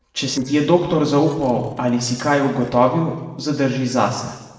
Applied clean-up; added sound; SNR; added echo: neural separator model SepFormer DNS4.